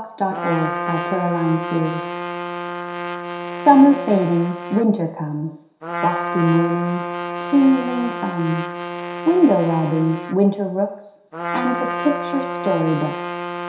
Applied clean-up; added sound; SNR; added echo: none; Trumpet; 7 dB; reverberation time 0.7 s.